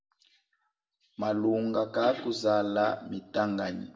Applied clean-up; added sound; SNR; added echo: none; none; none; reverberation time 0.7 s.